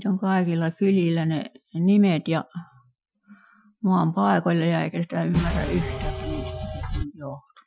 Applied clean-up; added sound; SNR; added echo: classical method Wiener filter.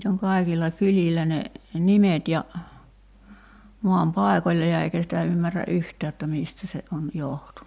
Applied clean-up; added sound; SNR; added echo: none; none; none; none.